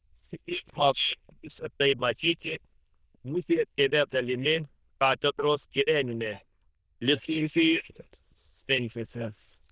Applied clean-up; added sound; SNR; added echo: neural diffusion model UNIVERSE++.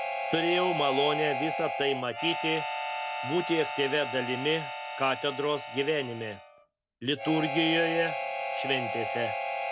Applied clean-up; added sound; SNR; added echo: none; Harmonica; 3 dB; none.